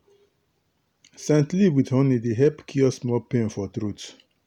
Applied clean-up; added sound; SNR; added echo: none; none; none; none.